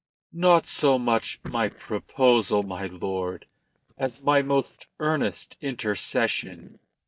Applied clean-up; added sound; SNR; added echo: neural mask model DeepFilterNet 3.